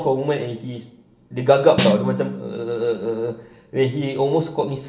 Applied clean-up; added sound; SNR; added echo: none; Snare drum; 4 dB; reverberation time 0.7 s.